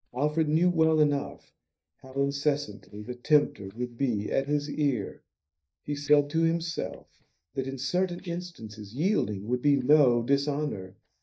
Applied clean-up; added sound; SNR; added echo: neural mask model DeepFilterNet 3.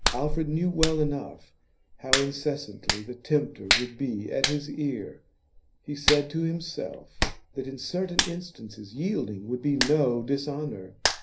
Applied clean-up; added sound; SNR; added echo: none; Hands; 2 dB; reverberation time 0.4 s.